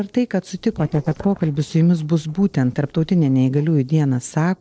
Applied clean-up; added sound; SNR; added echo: neural separator model SepFormer DNS4.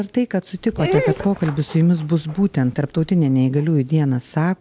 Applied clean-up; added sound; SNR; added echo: none; Dog; 11 dB; none.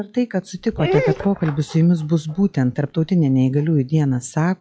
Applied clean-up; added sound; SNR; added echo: classical method log-MMSE.